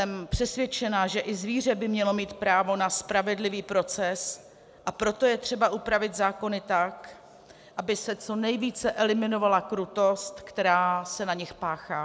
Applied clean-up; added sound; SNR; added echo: none; none; none; none.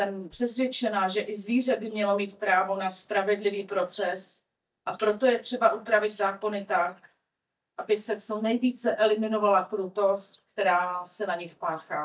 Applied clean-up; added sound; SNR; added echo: neural mask model DeepFilterNet 3.